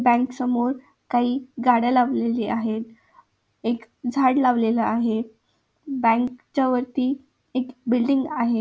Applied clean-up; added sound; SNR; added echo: none; none; none; none.